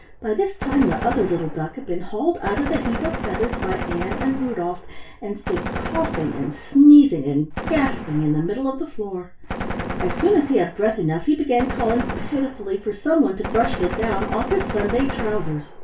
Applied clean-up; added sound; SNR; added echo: none; Gunshot, gunfire; 8 dB; reverberation time 0.3 s.